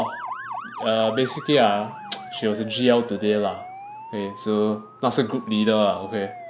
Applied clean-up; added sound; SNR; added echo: none; Motor vehicle (road) / Siren + Siren; 13 dB; none.